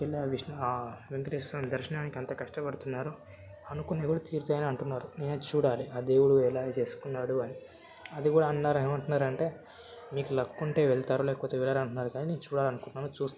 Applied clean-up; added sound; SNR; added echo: none; none; none; none.